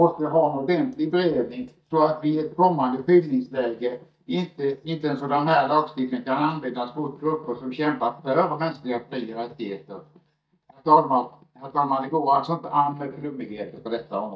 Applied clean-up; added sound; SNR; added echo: neural mask model DeepFilterNet 3.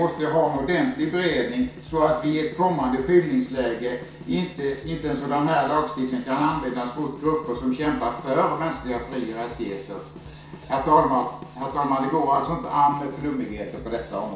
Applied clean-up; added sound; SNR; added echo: none; Drum kit; 19 dB; reverberation time 0.6 s.